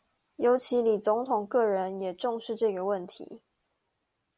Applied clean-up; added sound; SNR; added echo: none; none; none; none.